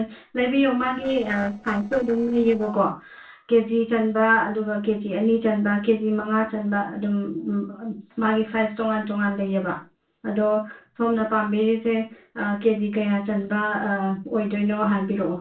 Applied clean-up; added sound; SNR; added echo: neural separator model SepFormer DNS4.